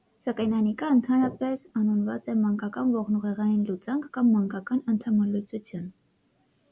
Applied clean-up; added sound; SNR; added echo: none; none; none; none.